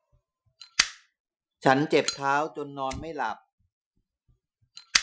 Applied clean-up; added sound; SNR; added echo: classical method Wiener filter.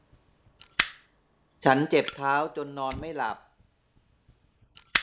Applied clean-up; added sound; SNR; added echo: none; Fire; 4 dB; none.